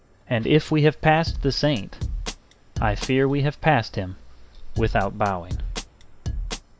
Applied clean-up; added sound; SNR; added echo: none; Drum kit; 7 dB; none.